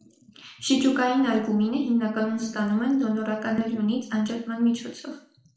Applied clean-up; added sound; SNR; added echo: none; none; none; reverberation time 0.5 s.